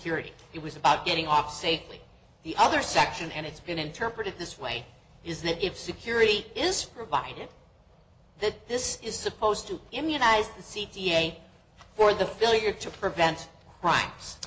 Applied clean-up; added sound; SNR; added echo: none; none; none; none.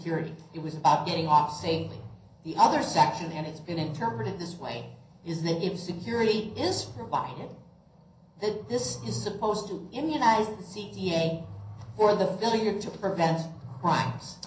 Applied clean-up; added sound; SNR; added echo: none; Growling; 17 dB; reverberation time 0.6 s.